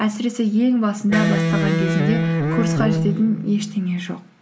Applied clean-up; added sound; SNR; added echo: none; Electric guitar; 0 dB; none.